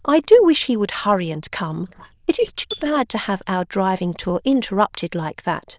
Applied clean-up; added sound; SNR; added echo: neural diffusion model UNIVERSE++.